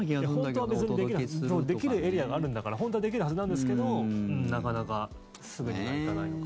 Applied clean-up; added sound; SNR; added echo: none; none; none; none.